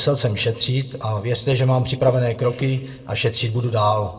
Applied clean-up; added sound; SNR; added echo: neural separator model SepFormer DNS4.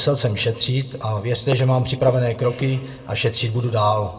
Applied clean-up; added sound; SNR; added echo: none; Walk, footsteps; 16 dB; reverberation time 1.2 s.